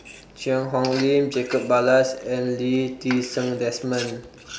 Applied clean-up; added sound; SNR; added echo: none; Frying (food); 17 dB; none.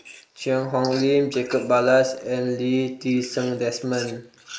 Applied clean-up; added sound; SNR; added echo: neural mask model Resemble Enhance denoiser.